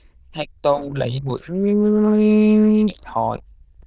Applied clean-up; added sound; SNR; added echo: neural diffusion model UNIVERSE++.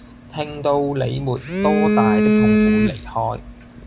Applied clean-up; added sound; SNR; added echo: none; Telephone; -4 dB; none.